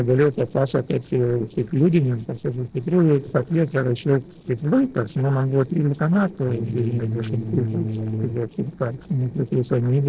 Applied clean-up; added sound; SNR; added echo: neural separator model SepFormer DNS4.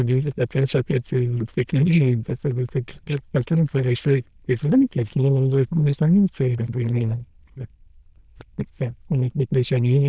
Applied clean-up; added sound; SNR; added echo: neural diffusion model UNIVERSE++.